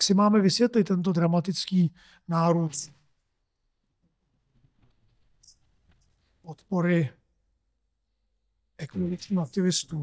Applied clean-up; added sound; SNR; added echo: neural mask model DeepFilterNet 3.